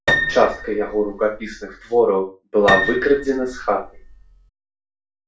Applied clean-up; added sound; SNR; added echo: none; Piano; 4 dB; reverberation time 0.3 s.